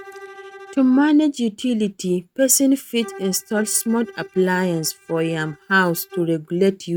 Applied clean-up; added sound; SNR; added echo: neural mask model RNNoise.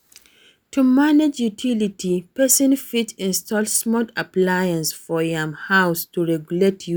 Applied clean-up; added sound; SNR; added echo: none; none; none; none.